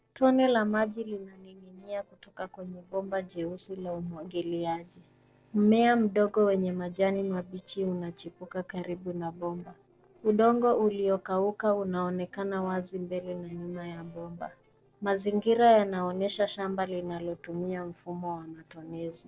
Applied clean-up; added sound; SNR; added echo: neural separator model SepFormer DNS4.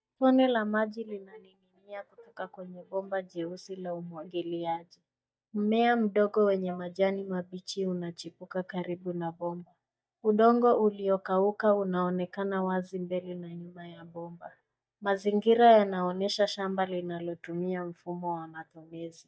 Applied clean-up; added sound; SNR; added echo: neural mask model DeepFilterNet 3.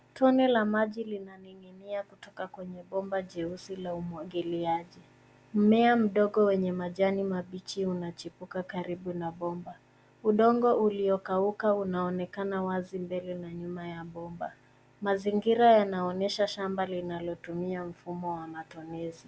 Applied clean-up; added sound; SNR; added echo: none; none; none; none.